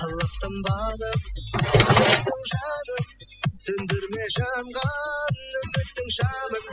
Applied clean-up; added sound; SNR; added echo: classical method spectral subtraction.